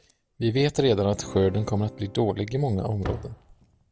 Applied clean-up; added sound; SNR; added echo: none; Slam + Acoustic guitar / Strum; 17 dB; none.